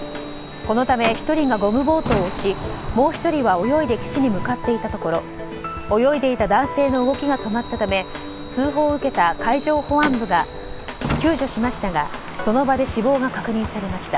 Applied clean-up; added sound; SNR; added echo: none; Truck + Chime; 10 dB; none.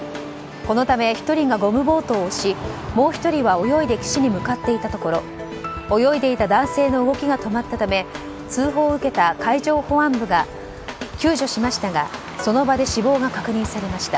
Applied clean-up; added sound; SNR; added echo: none; none; none; none.